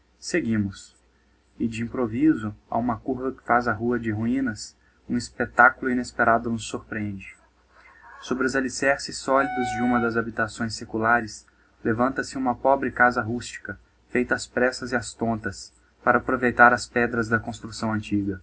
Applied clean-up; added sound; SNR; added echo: none; Wind instrument, woodwind instrument; 8 dB; reverberation time 0.3 s.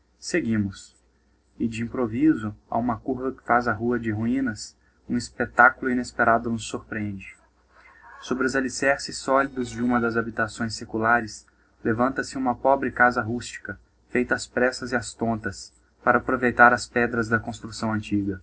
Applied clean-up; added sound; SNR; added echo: neural separator model SepFormer DNS4.